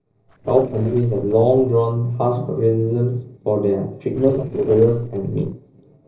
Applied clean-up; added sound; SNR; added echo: neural separator model SepFormer DNS4.